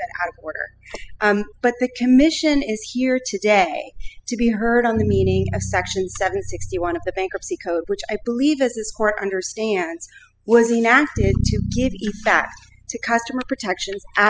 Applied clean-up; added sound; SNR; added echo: classical method spectral subtraction.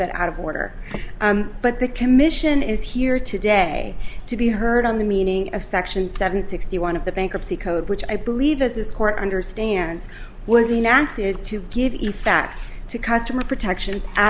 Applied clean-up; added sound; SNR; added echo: none; none; none; none.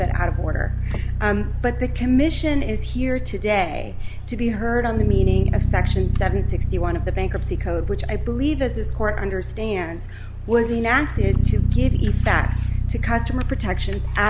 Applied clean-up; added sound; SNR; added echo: none; Bass guitar; -1 dB; none.